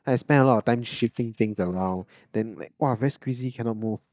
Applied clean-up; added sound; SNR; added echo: neural mask model DeepFilterNet 3.